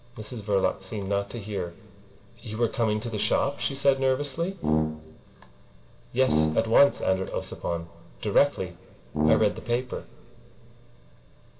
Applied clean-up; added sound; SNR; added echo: none; Brass instrument; 1 dB; reverberation time 1.7 s.